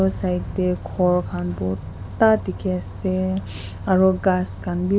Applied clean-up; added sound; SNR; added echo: none; Bus; 12 dB; none.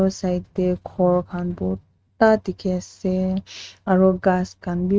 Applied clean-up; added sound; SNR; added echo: neural mask model RNNoise.